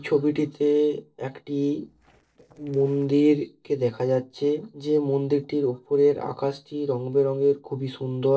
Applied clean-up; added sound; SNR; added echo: neural separator model SepFormer DNS4.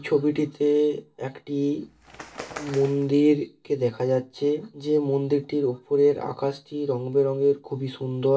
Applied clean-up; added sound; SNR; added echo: none; Bird; 18 dB; reverberation time 0.2 s.